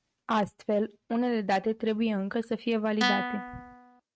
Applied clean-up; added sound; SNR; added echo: neural mask model RNNoise.